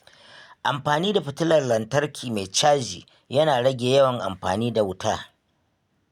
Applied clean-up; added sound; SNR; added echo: none; none; none; none.